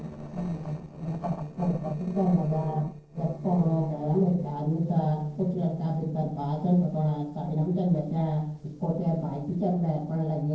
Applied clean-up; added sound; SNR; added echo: neural separator model SepFormer DNS4.